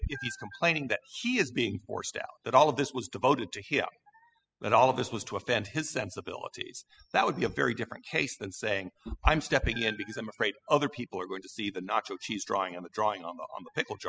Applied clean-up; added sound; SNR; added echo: classical method spectral subtraction.